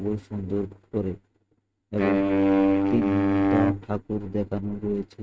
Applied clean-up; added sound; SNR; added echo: neural mask model RNNoise.